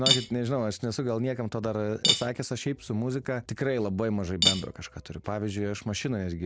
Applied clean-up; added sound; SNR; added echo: none; Cutlery, silverware / Dishes, pots, and pans; 3 dB; none.